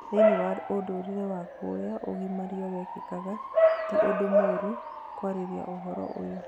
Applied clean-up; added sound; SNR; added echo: none; Bark / Motor vehicle (road) / Siren; -4 dB; none.